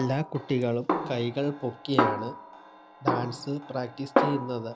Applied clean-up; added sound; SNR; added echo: none; Snare drum; 0 dB; none.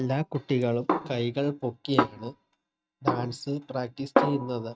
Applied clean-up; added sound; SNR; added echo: neural mask model RNNoise.